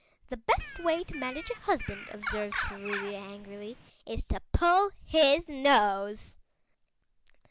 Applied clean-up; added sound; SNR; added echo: none; Bird; 10 dB; none.